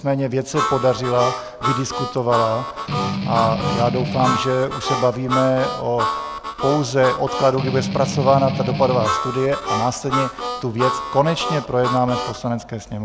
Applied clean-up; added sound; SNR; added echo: none; Harmonica + Strum; 4 dB; none.